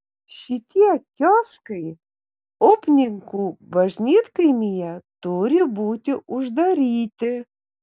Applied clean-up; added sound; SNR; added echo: none; none; none; none.